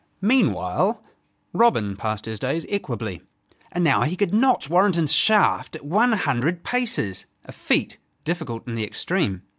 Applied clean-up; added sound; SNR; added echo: none; none; none; none.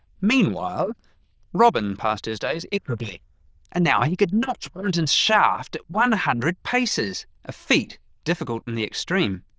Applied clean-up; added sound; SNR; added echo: neural diffusion model UNIVERSE++.